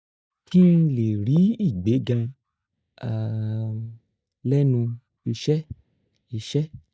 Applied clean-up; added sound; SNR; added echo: neural mask model DeepFilterNet 3.